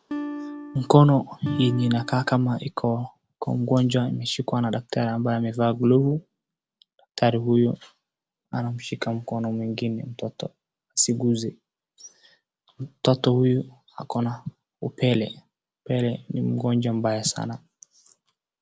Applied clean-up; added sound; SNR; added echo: none; Acoustic guitar; 10 dB; none.